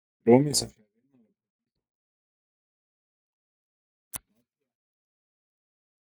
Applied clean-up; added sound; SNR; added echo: neural mask model DeepFilterNet 3.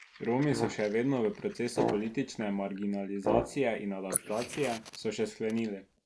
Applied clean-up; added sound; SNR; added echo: neural mask model Resemble Enhance denoiser.